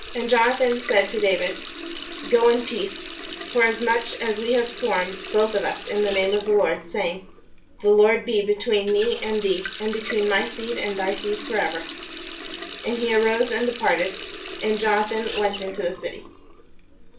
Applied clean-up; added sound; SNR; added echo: none; Water tap, faucet; 10 dB; reverberation time 0.3 s.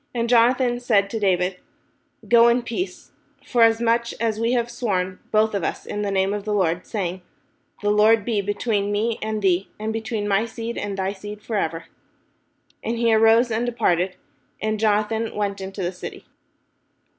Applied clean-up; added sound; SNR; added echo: none; none; none; none.